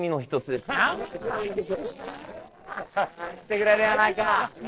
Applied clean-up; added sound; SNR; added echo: neural separator model SepFormer DNS4.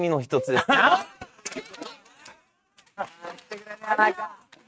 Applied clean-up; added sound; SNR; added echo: neural mask model RNNoise.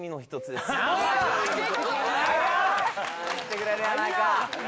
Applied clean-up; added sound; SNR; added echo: none; Bird vocalization, bird call, bird song; 19 dB; none.